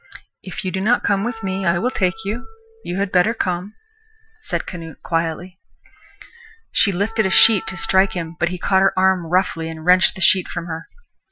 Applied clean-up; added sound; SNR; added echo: classical method Wiener filter.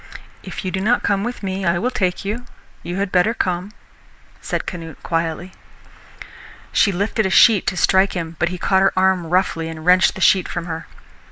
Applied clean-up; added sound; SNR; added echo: neural mask model Resemble Enhance denoiser.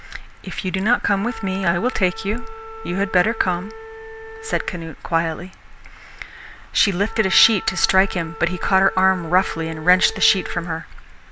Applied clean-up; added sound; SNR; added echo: none; Wind instrument, woodwind instrument; 16 dB; none.